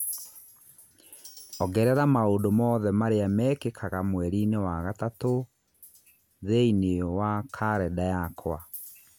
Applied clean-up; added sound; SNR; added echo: none; Chink, clink; 20 dB; none.